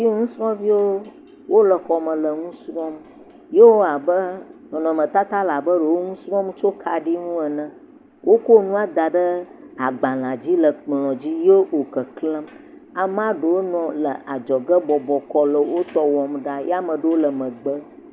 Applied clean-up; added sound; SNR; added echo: none; none; none; none.